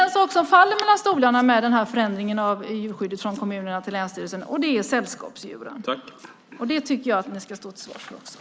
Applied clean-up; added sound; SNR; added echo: none; none; none; none.